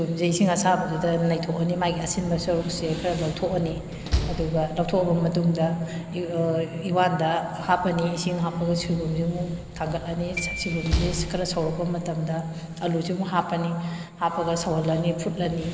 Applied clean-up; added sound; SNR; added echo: none; Slam + Glockenspiel; 11 dB; none.